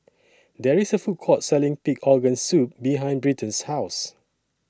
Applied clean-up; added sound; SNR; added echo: none; none; none; none.